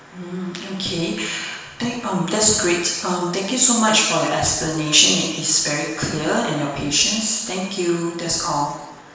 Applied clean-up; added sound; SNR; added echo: none; none; none; reverberation time 1.0 s.